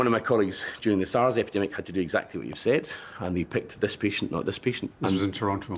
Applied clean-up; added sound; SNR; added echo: none; none; none; none.